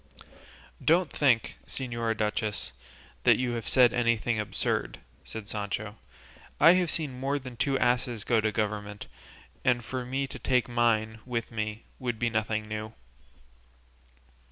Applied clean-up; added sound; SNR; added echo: none; none; none; none.